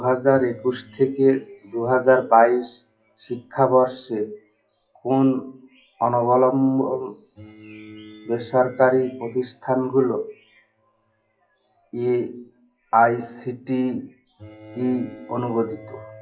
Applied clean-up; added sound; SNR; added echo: classical method WPE with log-MMSE.